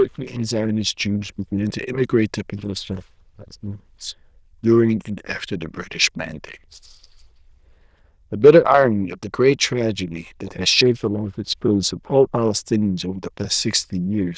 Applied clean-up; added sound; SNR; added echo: neural diffusion model UNIVERSE++.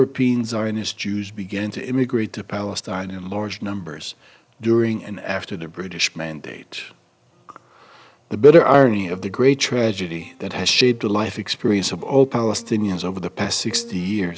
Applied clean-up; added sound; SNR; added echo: none; none; none; none.